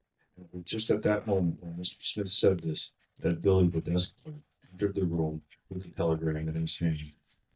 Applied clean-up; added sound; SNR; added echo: neural mask model DeepFilterNet 3.